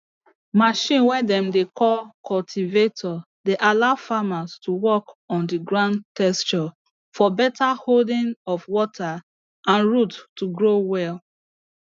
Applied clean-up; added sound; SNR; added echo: none; none; none; none.